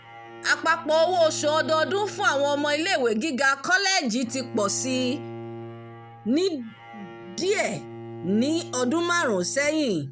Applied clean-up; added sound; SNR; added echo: none; Bowed string instrument; 15 dB; none.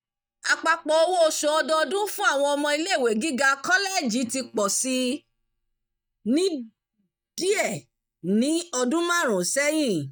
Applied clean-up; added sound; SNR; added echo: neural mask model DeepFilterNet 3.